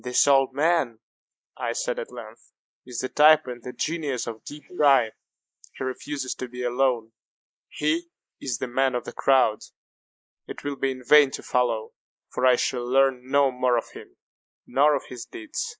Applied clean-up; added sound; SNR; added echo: neural mask model Resemble Enhance denoiser.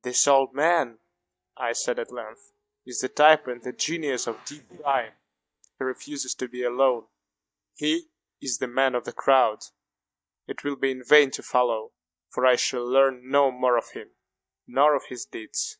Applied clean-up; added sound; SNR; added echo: neural mask model DeepFilterNet 3.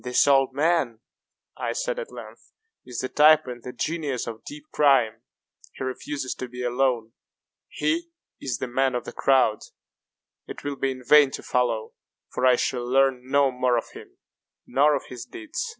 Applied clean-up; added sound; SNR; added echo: none; none; none; none.